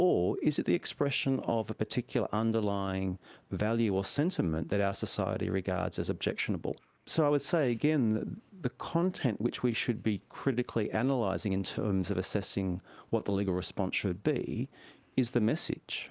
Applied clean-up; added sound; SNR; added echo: none; none; none; none.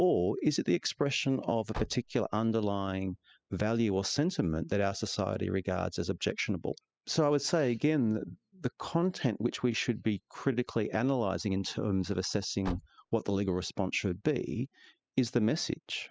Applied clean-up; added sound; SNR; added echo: classical method spectral subtraction.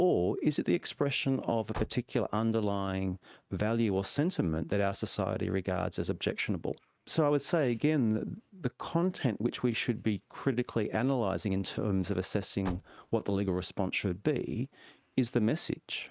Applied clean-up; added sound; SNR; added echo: neural mask model RNNoise.